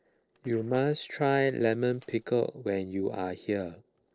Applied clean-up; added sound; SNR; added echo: neural separator model SepFormer DNS4.